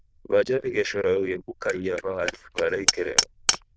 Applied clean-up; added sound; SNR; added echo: neural diffusion model UNIVERSE++.